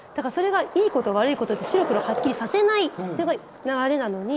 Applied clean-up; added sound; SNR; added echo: none; Skateboard; 11 dB; none.